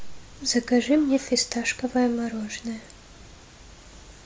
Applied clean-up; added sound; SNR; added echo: none; none; none; none.